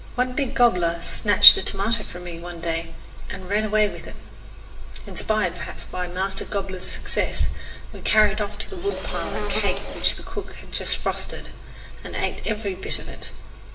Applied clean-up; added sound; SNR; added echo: none; Insect; 7 dB; reverberation time 1.4 s.